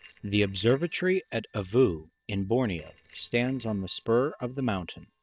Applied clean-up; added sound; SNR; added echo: neural separator model SepFormer DNS4.